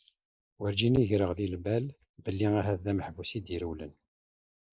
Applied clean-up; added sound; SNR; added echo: neural mask model Resemble Enhance denoiser.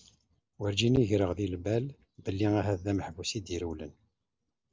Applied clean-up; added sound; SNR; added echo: none; none; none; none.